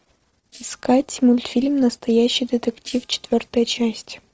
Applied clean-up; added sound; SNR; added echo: neural separator model SepFormer DNS4.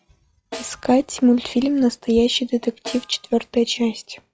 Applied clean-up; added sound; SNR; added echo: classical method log-MMSE.